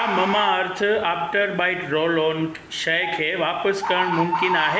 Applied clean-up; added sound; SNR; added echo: none; Bird; 6 dB; none.